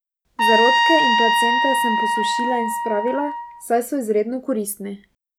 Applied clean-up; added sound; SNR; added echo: none; Trumpet; -4 dB; none.